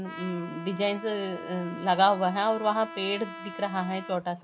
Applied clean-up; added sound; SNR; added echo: none; Trumpet; 13 dB; none.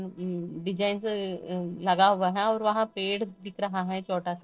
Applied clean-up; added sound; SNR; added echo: neural separator model SepFormer DNS4.